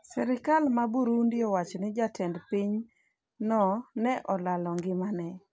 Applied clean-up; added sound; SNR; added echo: none; none; none; none.